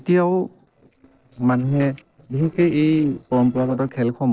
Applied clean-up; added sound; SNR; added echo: neural separator model SepFormer DNS4.